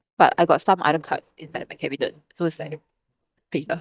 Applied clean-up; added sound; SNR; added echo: neural mask model DeepFilterNet 3.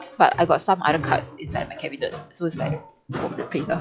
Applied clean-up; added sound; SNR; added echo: classical method log-MMSE.